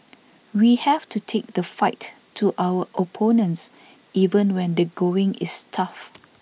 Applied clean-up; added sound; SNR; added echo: none; none; none; none.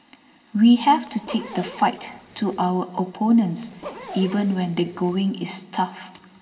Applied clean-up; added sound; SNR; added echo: none; Zipper (clothing); 18 dB; reverberation time 2.4 s.